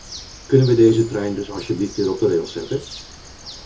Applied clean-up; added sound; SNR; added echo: none; Bird; 18 dB; reverberation time 0.2 s.